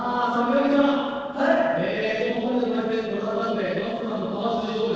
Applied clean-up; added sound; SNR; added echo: neural separator model SepFormer DNS4.